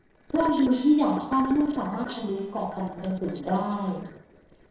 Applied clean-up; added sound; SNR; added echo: neural separator model SepFormer DNS4.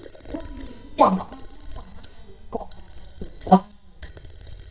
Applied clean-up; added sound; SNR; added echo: neural mask model DeepFilterNet 3.